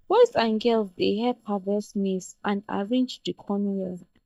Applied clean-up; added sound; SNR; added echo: neural mask model DeepFilterNet 3.